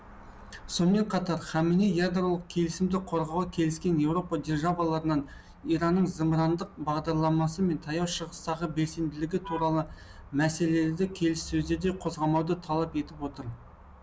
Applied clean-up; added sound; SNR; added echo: none; none; none; none.